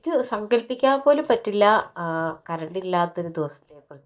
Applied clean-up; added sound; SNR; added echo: neural mask model DeepFilterNet 3.